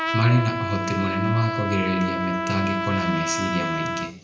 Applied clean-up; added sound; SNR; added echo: none; Trumpet; 3 dB; reverberation time 0.7 s.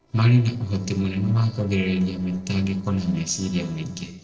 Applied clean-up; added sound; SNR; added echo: neural separator model SepFormer DNS4.